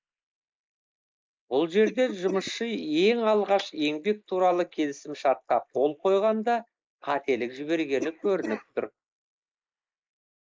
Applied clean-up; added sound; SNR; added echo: neural mask model Resemble Enhance denoiser.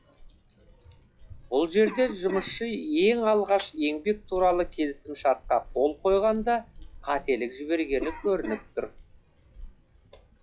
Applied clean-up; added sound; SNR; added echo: classical method log-MMSE.